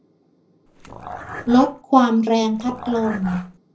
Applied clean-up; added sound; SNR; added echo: none; Dog; 14 dB; reverberation time 0.4 s.